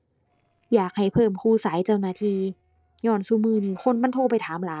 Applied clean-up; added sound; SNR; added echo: neural separator model SepFormer DNS4.